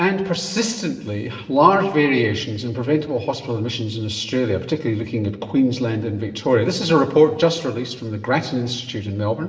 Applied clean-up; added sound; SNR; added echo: none; none; none; reverberation time 1.0 s.